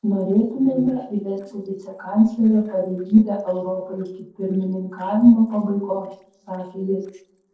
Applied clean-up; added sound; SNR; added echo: neural separator model SepFormer DNS4.